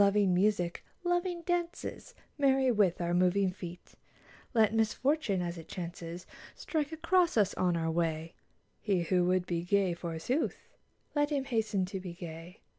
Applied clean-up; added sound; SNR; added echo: none; none; none; none.